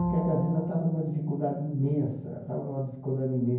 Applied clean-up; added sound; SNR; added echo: none; Bowed string instrument; 5 dB; reverberation time 0.9 s.